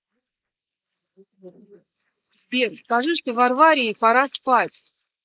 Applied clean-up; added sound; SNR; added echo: neural mask model Resemble Enhance denoiser.